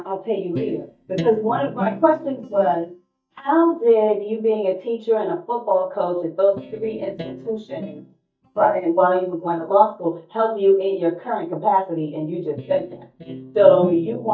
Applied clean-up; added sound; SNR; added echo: neural mask model DeepFilterNet 3.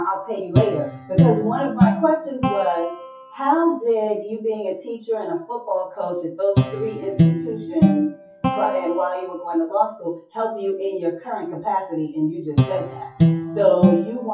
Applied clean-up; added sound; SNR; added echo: classical method WPE with log-MMSE.